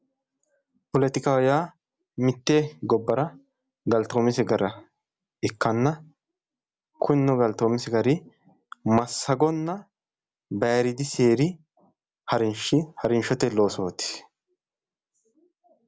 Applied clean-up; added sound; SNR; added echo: none; none; none; none.